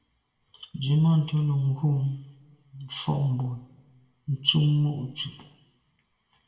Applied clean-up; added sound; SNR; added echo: none; none; none; reverberation time 1.0 s.